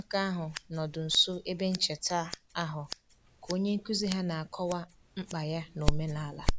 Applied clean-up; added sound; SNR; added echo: none; Scissors; 0 dB; none.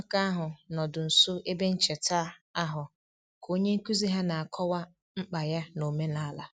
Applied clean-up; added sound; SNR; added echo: none; none; none; none.